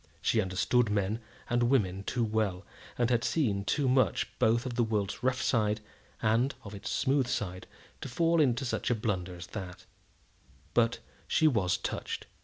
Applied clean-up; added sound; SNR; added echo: none; none; none; none.